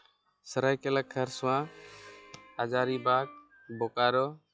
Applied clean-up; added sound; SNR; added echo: classical method log-MMSE.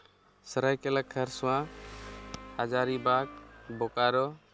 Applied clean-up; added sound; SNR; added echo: none; Brass instrument + Engine; 18 dB; none.